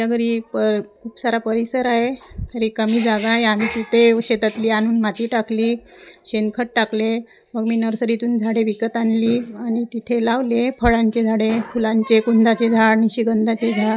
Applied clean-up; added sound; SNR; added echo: none; none; none; none.